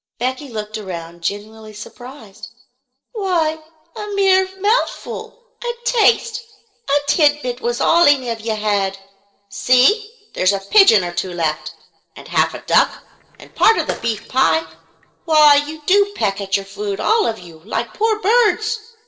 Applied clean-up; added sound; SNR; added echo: neural separator model SepFormer DNS4.